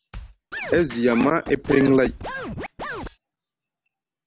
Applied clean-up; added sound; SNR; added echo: none; Scratching (performance technique); 10 dB; none.